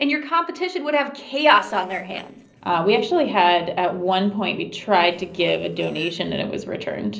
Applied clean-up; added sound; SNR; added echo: neural separator model SepFormer DNS4.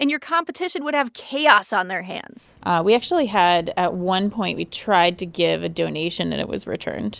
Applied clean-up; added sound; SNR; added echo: none; none; none; none.